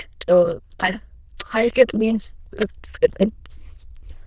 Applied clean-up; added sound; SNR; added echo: neural diffusion model UNIVERSE++.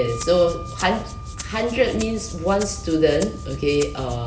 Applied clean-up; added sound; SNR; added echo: none; Rattle (instrument) + Wind instrument, woodwind instrument; 16 dB; none.